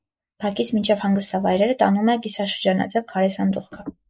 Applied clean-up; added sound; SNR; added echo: neural mask model Resemble Enhance denoiser.